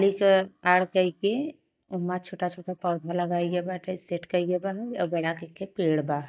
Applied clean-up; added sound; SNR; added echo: neural mask model DeepFilterNet 3.